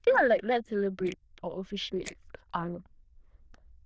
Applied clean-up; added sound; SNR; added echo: neural diffusion model UNIVERSE++.